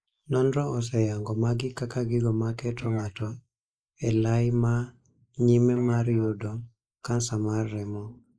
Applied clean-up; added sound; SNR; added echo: neural mask model Resemble Enhance denoiser.